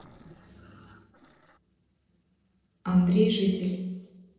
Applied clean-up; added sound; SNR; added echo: neural separator model SepFormer DNS4.